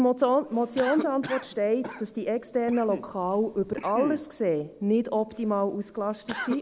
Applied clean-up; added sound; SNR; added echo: none; Cough; 13 dB; none.